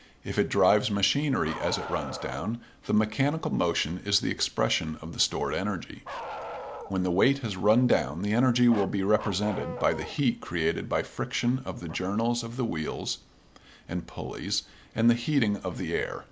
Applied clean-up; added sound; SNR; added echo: none; Bark; 17 dB; none.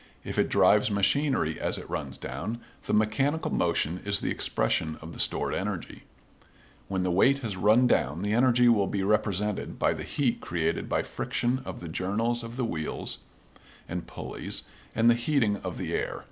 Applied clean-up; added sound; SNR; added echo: none; none; none; none.